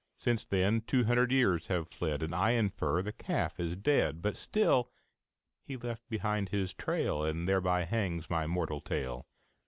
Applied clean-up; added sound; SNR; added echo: none; none; none; none.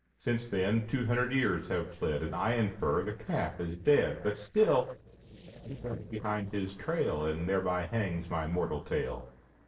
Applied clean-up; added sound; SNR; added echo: neural separator model SepFormer DNS4.